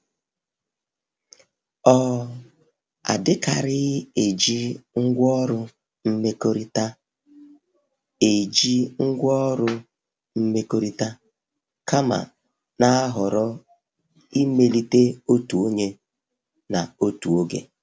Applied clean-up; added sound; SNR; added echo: none; none; none; none.